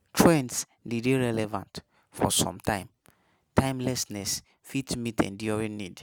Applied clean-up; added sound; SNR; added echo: none; none; none; none.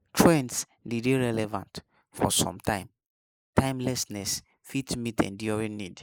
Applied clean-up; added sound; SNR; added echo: neural mask model Resemble Enhance denoiser.